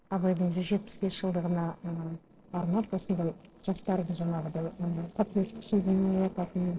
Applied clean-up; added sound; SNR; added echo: neural separator model SepFormer DNS4.